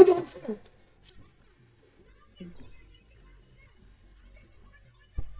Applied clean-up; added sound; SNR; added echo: neural mask model DeepFilterNet 3.